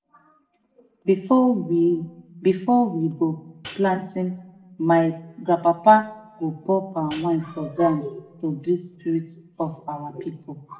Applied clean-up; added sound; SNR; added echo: none; Hi-hat; 11 dB; reverberation time 0.8 s.